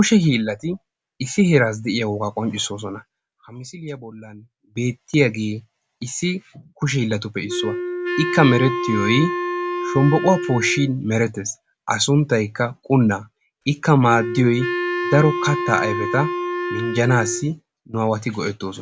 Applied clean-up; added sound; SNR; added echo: none; Wind instrument, woodwind instrument; 4 dB; none.